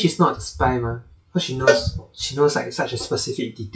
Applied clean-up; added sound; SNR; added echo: classical method WPE with log-MMSE.